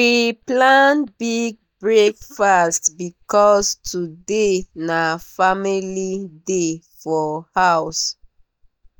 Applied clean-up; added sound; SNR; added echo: neural mask model DeepFilterNet 3.